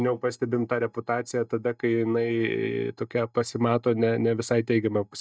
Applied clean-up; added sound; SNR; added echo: neural mask model DeepFilterNet 3.